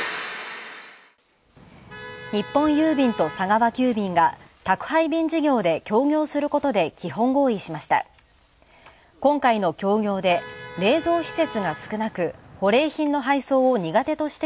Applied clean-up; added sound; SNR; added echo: none; Motor vehicle (road); 16 dB; none.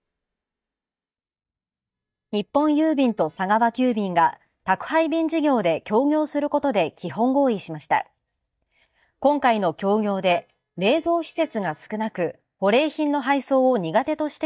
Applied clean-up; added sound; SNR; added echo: neural mask model DeepFilterNet 3.